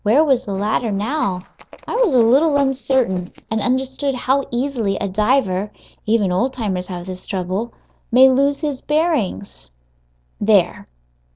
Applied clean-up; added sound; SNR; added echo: neural separator model SepFormer DNS4.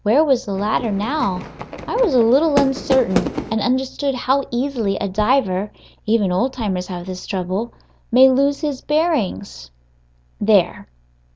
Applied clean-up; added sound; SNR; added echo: none; Fireworks; 7 dB; none.